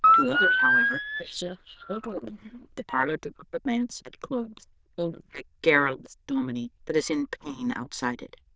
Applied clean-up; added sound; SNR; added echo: neural diffusion model UNIVERSE++.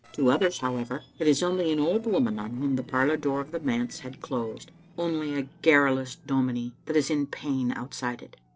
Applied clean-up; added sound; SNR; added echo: neural separator model SepFormer DNS4.